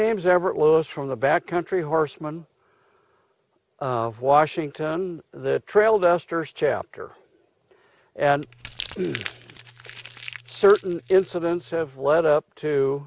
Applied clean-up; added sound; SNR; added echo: none; Crumpling, crinkling; 15 dB; none.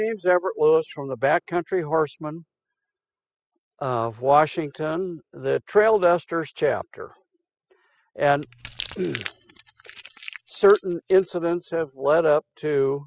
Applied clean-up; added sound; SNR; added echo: classical method spectral subtraction.